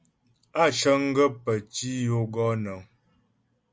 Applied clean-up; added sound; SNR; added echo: none; none; none; none.